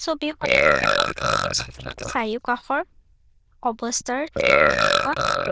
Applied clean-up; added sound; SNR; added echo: neural diffusion model UNIVERSE++.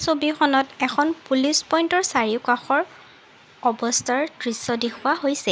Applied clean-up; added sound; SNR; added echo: none; none; none; none.